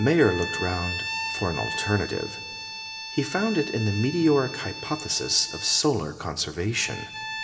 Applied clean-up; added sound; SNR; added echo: none; Bowed string instrument; 9 dB; reverberation time 1.3 s.